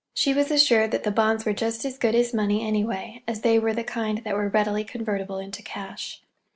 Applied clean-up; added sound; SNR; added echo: none; none; none; none.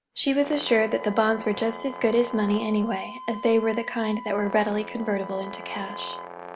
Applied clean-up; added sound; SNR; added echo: none; Wind instrument, woodwind instrument + Brass instrument; 13 dB; none.